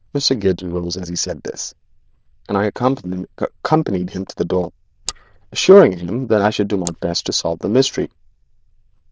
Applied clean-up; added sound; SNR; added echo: neural diffusion model UNIVERSE++.